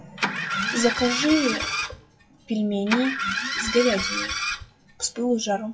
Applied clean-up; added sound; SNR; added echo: classical method WPE with log-MMSE.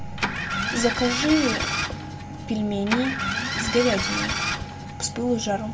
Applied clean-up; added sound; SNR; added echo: none; Engine starting; 3 dB; reverberation time 2.0 s.